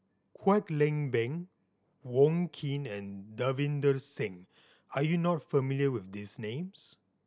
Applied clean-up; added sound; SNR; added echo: none; none; none; none.